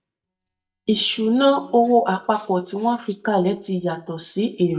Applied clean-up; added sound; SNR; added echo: neural mask model DeepFilterNet 3.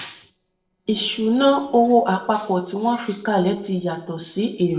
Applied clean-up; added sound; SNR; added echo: neural separator model SepFormer DNS4.